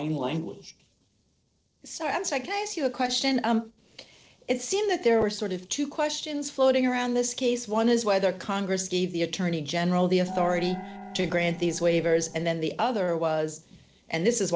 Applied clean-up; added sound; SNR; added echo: neural separator model SepFormer DNS4.